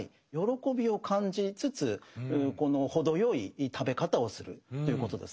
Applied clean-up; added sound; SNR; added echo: none; none; none; none.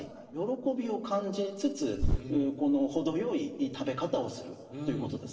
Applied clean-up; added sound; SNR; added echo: neural separator model SepFormer DNS4.